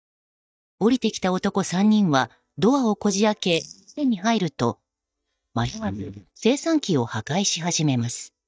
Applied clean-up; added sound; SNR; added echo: neural mask model DeepFilterNet 3.